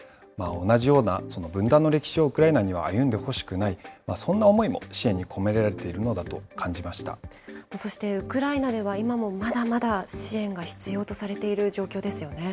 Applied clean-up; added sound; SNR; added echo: none; none; none; none.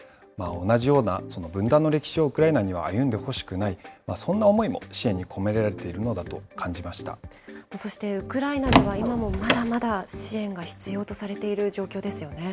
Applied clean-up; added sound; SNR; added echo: none; Door; -2 dB; none.